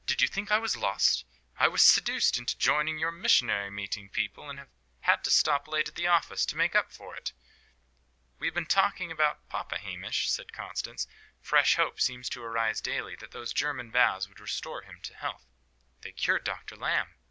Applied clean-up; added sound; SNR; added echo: none; none; none; none.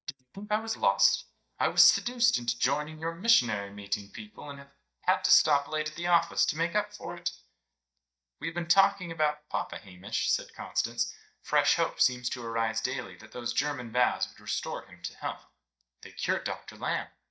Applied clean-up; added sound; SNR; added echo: neural mask model DeepFilterNet 3.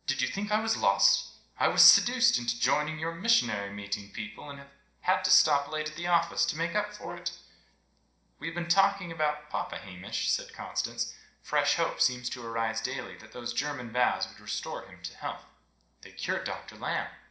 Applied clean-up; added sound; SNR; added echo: neural separator model SepFormer DNS4.